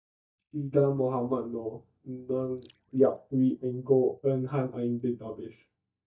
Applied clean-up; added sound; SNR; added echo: neural mask model DeepFilterNet 3.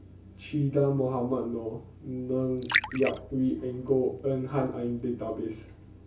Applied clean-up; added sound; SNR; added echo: none; Liquid; 8 dB; reverberation time 0.3 s.